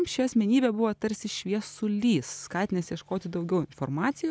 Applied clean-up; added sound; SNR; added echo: none; none; none; none.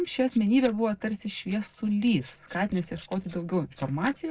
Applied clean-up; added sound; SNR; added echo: neural separator model SepFormer DNS4.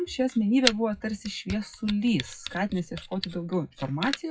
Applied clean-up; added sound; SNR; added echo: classical method WPE with log-MMSE.